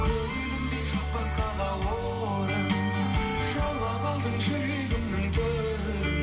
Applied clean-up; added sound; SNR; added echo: none; Wind instrument, woodwind instrument; 17 dB; reverberation time 2.0 s.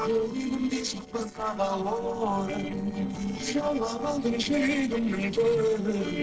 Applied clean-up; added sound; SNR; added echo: neural separator model SepFormer DNS4.